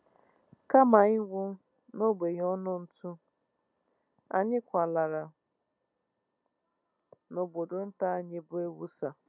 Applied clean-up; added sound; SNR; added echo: none; none; none; none.